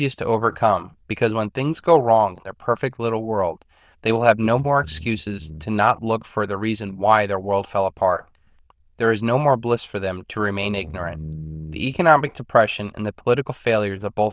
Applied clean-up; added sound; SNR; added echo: neural diffusion model UNIVERSE++.